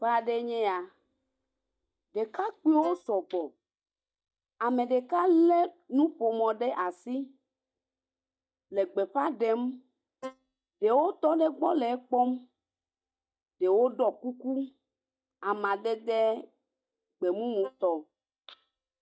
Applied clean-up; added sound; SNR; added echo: neural mask model DeepFilterNet 3.